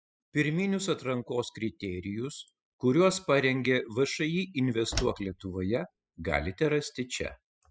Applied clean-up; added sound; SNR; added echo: classical method spectral subtraction.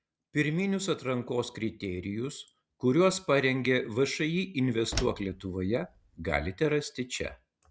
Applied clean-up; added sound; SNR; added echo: none; Slam; 9 dB; none.